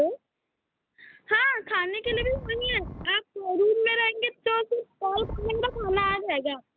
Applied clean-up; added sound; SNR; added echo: none; Wind; 9 dB; none.